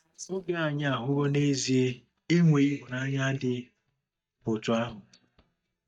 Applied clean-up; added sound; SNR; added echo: neural mask model DeepFilterNet 3.